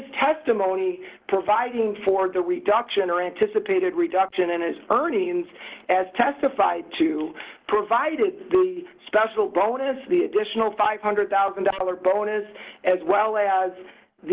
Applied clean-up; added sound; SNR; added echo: none; none; none; none.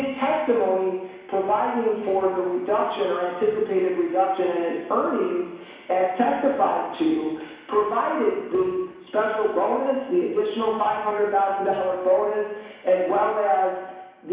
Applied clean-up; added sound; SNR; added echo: none; none; none; reverberation time 1.1 s.